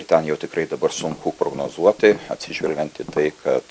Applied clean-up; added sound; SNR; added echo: none; Tap; 18 dB; none.